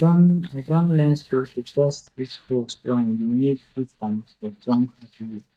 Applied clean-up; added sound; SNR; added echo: neural mask model DeepFilterNet 3.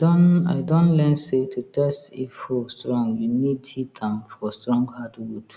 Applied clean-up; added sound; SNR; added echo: none; none; none; none.